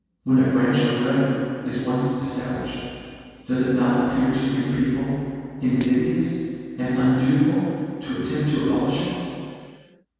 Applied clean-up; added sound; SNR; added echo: none; Coin (dropping); 12 dB; reverberation time 2.1 s.